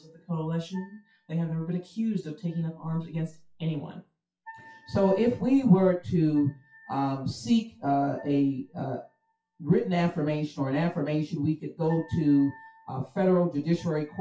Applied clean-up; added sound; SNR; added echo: classical method WPE with log-MMSE.